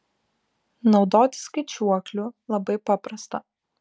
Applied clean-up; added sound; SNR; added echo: none; none; none; none.